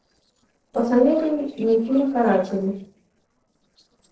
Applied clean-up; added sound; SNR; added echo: neural separator model SepFormer DNS4.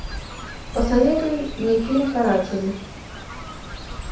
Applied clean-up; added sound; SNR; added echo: none; Fowl; 9 dB; reverberation time 0.6 s.